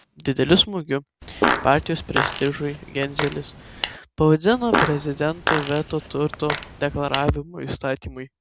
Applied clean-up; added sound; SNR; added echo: none; Fart; 3 dB; none.